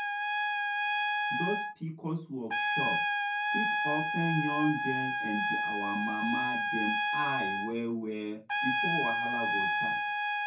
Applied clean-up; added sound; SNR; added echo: none; Trumpet; -5 dB; reverberation time 0.3 s.